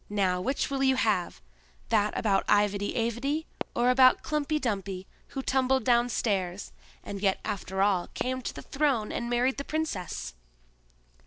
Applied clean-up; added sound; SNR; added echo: neural separator model SepFormer DNS4.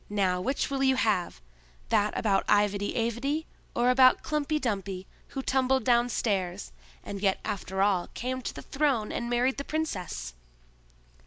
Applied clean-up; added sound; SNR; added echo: none; none; none; none.